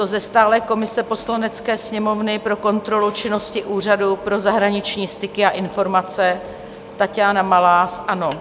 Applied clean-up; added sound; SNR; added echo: none; Mechanical fan; 18 dB; none.